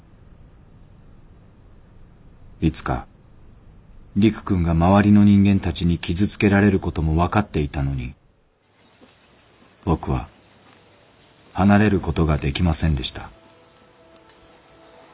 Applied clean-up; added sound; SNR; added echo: none; none; none; none.